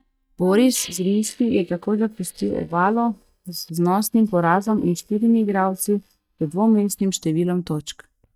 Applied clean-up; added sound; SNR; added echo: neural mask model DeepFilterNet 3.